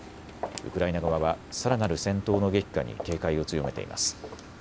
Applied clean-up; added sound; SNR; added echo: none; Walk, footsteps; 11 dB; none.